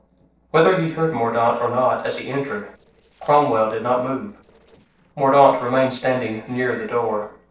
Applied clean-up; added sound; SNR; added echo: neural separator model SepFormer DNS4.